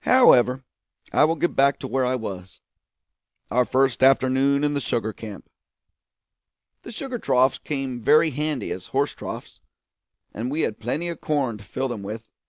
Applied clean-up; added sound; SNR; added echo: none; none; none; none.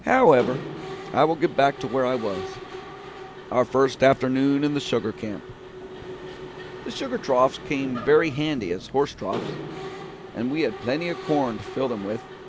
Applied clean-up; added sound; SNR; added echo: none; Mechanisms; 12 dB; none.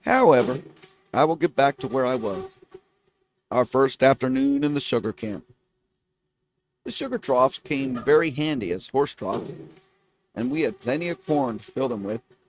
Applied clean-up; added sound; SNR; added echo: neural mask model RNNoise.